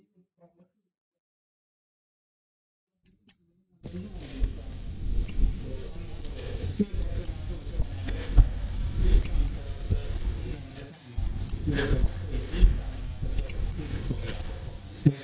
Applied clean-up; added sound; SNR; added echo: neural mask model DeepFilterNet 3.